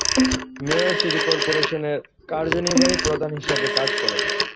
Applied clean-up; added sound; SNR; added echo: none; Bowed string instrument + Telephone; -3 dB; none.